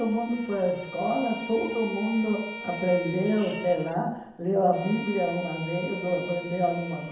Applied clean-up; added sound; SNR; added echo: none; Bowed string instrument; 13 dB; reverberation time 0.8 s.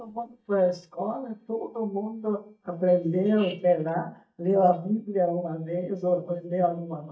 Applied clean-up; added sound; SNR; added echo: neural mask model DeepFilterNet 3.